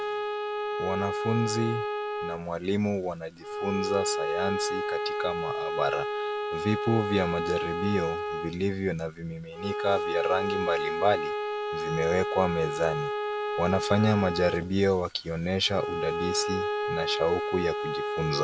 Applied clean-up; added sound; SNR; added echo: none; Bowed string instrument; 2 dB; none.